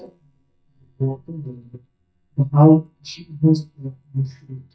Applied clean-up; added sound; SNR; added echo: neural mask model DeepFilterNet 3.